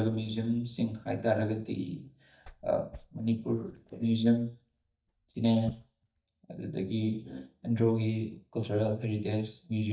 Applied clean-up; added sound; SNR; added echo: neural mask model DeepFilterNet 3.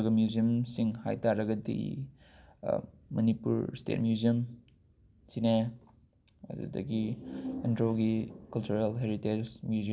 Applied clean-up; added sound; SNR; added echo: none; none; none; none.